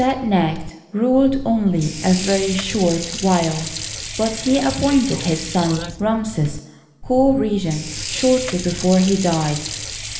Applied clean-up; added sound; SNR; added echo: none; Sink (filling or washing) / Water; 10 dB; reverberation time 1.1 s.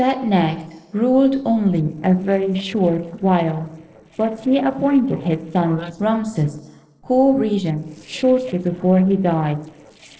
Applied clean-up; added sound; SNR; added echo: neural separator model SepFormer DNS4.